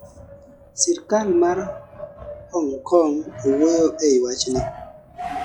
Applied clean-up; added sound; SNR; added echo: classical method log-MMSE.